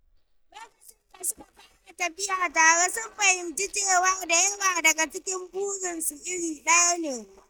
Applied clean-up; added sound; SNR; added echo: neural mask model DeepFilterNet 3.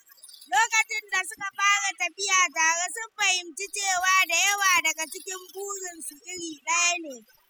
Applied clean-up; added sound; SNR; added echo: classical method spectral subtraction.